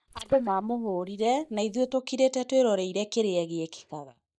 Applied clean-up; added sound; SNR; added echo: neural mask model DeepFilterNet 3.